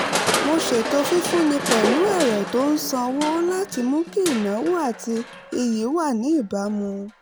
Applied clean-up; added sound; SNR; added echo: none; Crushing; 5 dB; none.